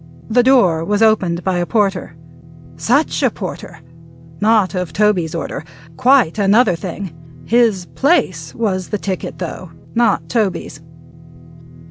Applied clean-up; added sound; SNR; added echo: none; Guitar; 19 dB; none.